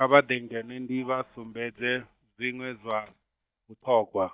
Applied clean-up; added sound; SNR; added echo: neural mask model DeepFilterNet 3.